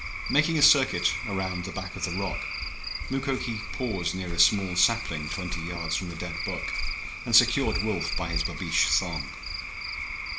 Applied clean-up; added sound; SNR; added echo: none; Cricket / Frog; 4 dB; reverberation time 1.3 s.